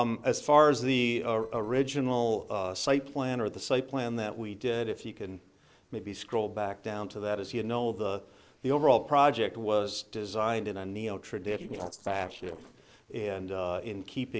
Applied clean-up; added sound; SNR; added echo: neural separator model SepFormer DNS4.